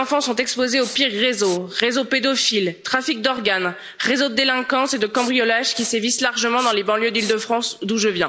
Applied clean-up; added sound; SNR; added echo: none; Respiratory sounds; 15 dB; none.